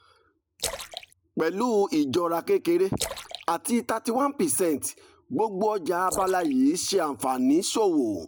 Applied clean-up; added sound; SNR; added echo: neural mask model Resemble Enhance denoiser.